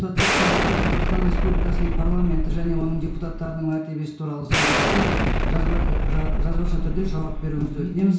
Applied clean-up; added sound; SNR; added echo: none; Explosion; -5 dB; reverberation time 0.6 s.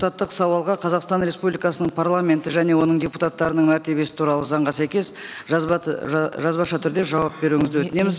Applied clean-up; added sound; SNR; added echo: none; none; none; none.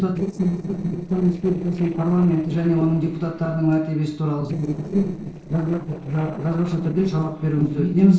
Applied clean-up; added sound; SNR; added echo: neural separator model SepFormer DNS4.